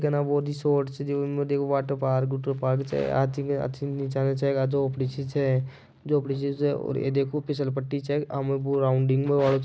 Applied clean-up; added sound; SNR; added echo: none; none; none; none.